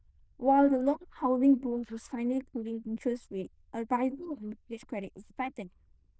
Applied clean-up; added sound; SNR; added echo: neural diffusion model UNIVERSE++.